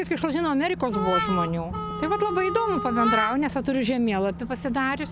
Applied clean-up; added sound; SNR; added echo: none; Harmonica; 3 dB; none.